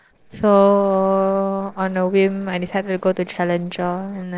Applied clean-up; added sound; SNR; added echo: neural separator model SepFormer DNS4.